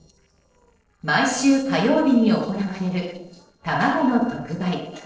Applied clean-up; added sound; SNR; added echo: neural separator model SepFormer DNS4.